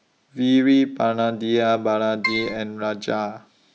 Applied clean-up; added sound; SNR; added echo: none; Keyboard (musical); 4 dB; none.